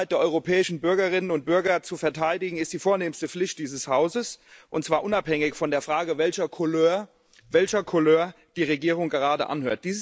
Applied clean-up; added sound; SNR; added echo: none; none; none; none.